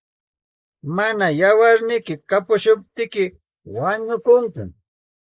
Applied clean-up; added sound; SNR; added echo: neural mask model Resemble Enhance denoiser.